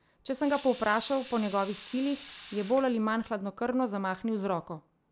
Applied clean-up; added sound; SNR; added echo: none; Sink (filling or washing) / Water tap, faucet; 11 dB; none.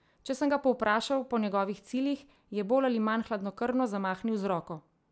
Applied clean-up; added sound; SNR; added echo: none; none; none; none.